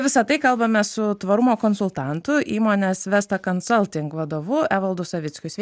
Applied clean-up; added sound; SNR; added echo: none; none; none; none.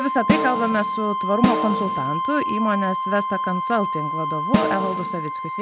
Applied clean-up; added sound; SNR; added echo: none; Wind instrument, woodwind instrument + Snare drum; -1 dB; none.